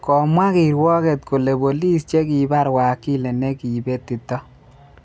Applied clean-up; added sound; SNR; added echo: none; none; none; none.